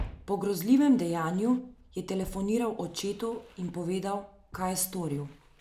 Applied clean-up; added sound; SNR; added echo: none; Walk, footsteps; 18 dB; none.